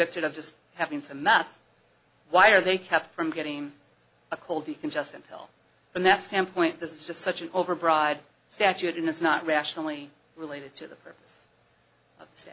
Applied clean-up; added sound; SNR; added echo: none; none; none; none.